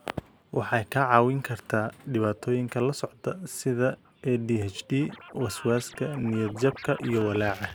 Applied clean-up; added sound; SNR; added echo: none; Scratching (performance technique); 17 dB; none.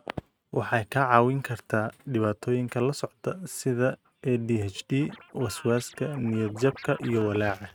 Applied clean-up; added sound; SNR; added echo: neural mask model RNNoise.